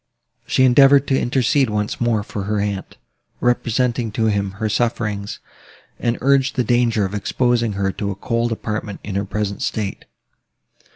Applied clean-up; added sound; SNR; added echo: none; none; none; none.